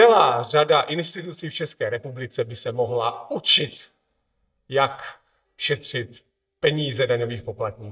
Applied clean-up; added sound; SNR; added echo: neural mask model DeepFilterNet 3.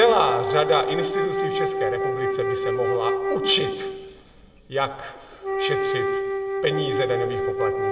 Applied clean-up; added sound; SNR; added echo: none; Wind instrument, woodwind instrument; 0 dB; reverberation time 1.5 s.